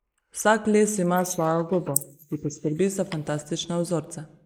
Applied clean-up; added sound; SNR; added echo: neural mask model Resemble Enhance denoiser.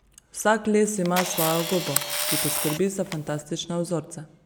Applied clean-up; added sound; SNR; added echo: none; Camera; 3 dB; none.